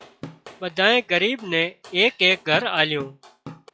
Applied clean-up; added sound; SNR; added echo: classical method log-MMSE.